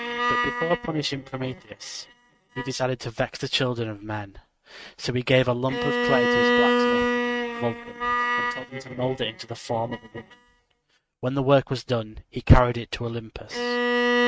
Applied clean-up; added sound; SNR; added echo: neural mask model RNNoise.